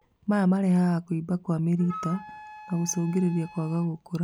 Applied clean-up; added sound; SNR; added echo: none; Wind instrument, woodwind instrument; 18 dB; none.